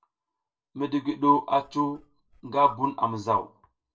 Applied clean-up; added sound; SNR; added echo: neural separator model SepFormer DNS4.